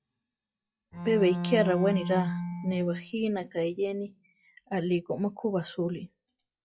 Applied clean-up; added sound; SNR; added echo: classical method log-MMSE.